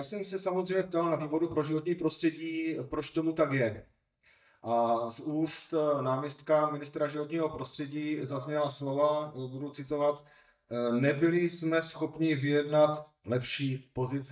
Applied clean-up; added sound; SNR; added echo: neural mask model DeepFilterNet 3.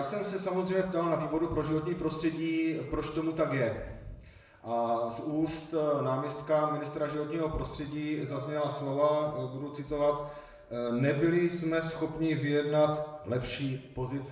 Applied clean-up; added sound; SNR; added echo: none; Wind instrument, woodwind instrument; 17 dB; reverberation time 0.8 s.